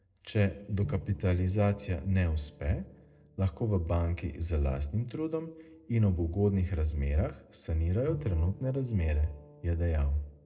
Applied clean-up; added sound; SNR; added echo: neural separator model SepFormer DNS4.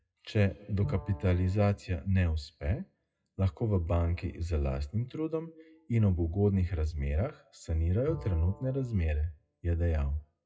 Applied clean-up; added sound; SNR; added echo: classical method WPE with log-MMSE.